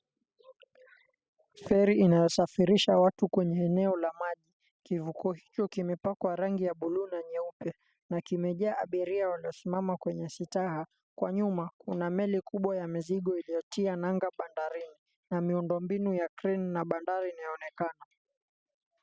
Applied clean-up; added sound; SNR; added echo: none; none; none; none.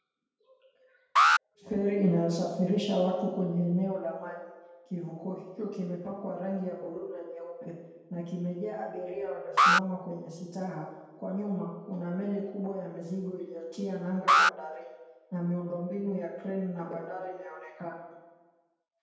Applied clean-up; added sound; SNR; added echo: none; Alarm; -5 dB; reverberation time 1.1 s.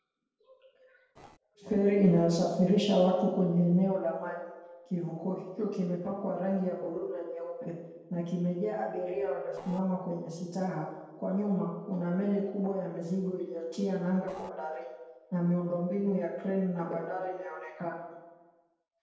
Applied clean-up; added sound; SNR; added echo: neural separator model SepFormer DNS4.